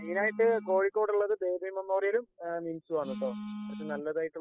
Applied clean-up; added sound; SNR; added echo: classical method spectral subtraction.